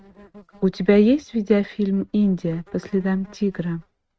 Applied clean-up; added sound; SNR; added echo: neural mask model RNNoise.